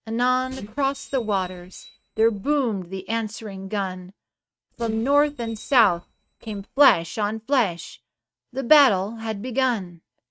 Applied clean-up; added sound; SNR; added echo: neural mask model RNNoise.